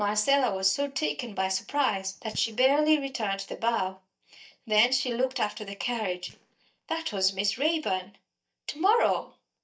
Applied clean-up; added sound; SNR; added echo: neural mask model DeepFilterNet 3.